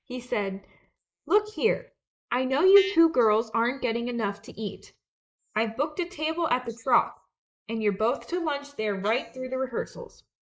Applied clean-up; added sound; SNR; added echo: neural mask model Resemble Enhance denoiser.